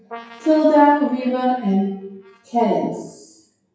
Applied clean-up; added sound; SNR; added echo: classical method WPE with log-MMSE.